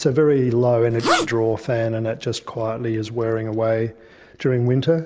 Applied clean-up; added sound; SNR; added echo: neural mask model Resemble Enhance denoiser.